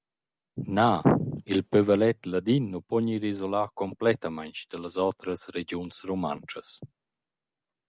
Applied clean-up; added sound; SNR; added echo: none; none; none; none.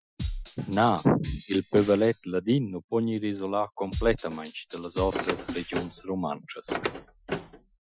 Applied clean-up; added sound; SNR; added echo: classical method Wiener filter.